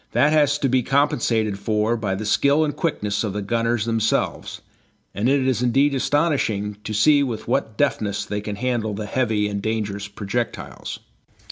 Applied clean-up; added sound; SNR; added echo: none; none; none; none.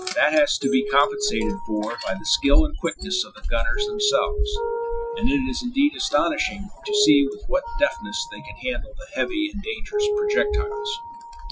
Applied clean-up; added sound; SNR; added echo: classical method Wiener filter.